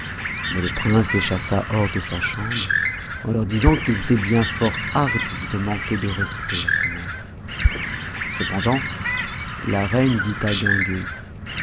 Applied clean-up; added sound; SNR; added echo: none; Bird; 1 dB; none.